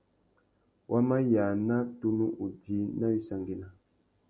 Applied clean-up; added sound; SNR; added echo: none; none; none; none.